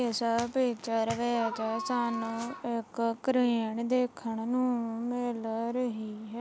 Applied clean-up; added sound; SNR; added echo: none; none; none; none.